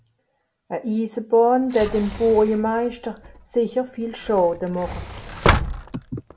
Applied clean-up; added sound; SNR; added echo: none; Sliding door; 7 dB; none.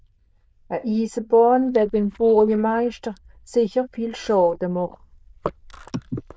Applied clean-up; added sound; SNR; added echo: neural diffusion model UNIVERSE++.